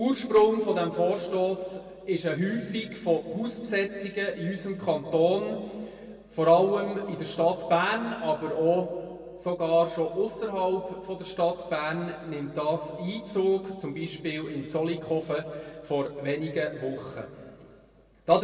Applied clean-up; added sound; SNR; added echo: none; none; none; reverberation time 2.1 s.